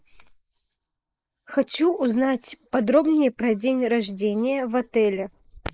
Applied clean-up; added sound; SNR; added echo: neural mask model Resemble Enhance denoiser.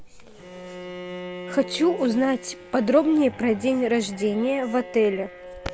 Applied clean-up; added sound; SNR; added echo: none; Bowed string instrument; 15 dB; none.